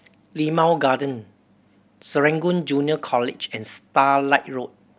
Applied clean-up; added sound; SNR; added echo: none; none; none; none.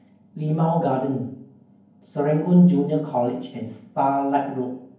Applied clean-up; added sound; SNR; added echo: none; none; none; reverberation time 0.9 s.